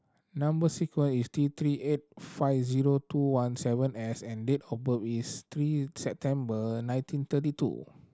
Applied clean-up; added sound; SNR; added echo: none; none; none; none.